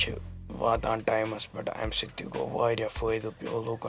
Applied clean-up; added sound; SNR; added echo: none; Drum kit + Bowed string instrument; 13 dB; none.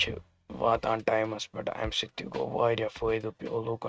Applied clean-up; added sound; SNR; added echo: neural mask model RNNoise.